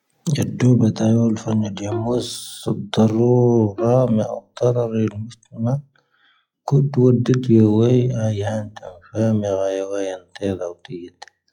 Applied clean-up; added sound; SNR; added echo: classical method log-MMSE.